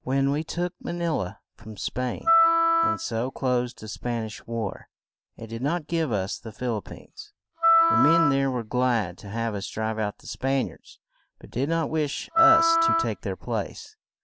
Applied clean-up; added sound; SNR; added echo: none; Wind instrument, woodwind instrument; -3 dB; none.